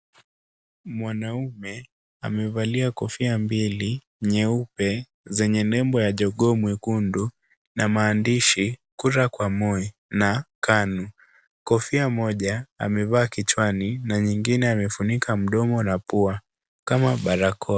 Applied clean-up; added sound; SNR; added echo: none; none; none; none.